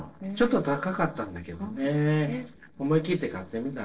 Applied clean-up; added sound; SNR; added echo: neural separator model SepFormer DNS4.